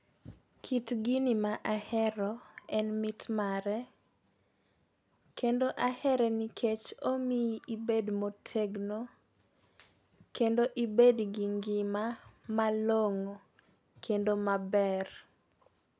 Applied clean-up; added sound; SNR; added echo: none; none; none; none.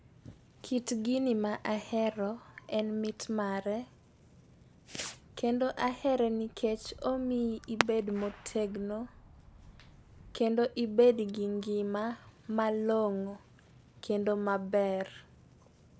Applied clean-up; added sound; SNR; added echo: none; Fireworks; 15 dB; none.